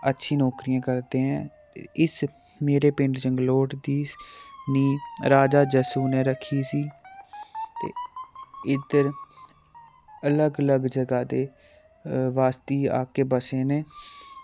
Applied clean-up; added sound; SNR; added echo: none; Motor vehicle (road) / Siren; 17 dB; none.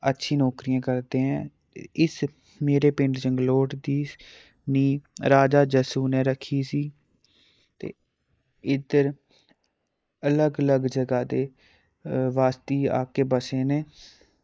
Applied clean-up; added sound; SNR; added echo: neural mask model Resemble Enhance denoiser.